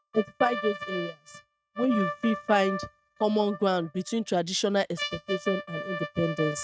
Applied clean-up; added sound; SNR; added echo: neural mask model RNNoise.